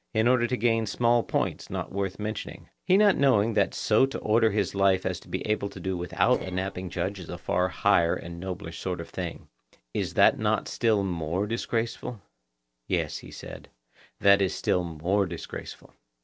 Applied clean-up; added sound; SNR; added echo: neural separator model SepFormer DNS4.